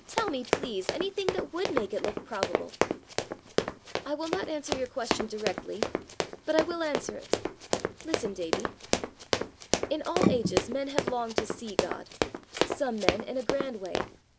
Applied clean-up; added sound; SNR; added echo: none; Run; -2 dB; none.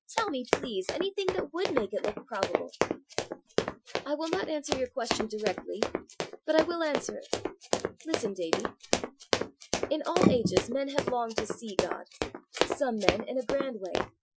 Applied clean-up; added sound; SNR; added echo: classical method Wiener filter.